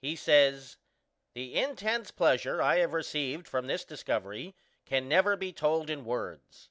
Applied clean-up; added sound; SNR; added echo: none; none; none; none.